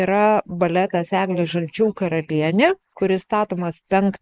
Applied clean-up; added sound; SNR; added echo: neural mask model Resemble Enhance denoiser.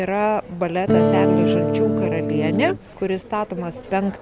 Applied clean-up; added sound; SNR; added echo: none; Electric guitar / Strum; -5 dB; none.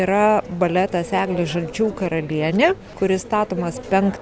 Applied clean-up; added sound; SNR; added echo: none; none; none; none.